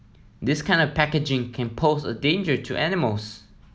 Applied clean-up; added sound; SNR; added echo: none; none; none; none.